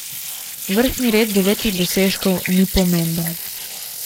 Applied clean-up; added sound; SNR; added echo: neural mask model Resemble Enhance denoiser.